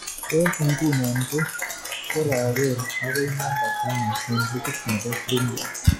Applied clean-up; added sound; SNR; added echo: classical method log-MMSE.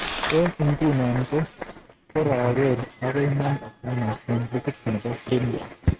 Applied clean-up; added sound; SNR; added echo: neural mask model RNNoise.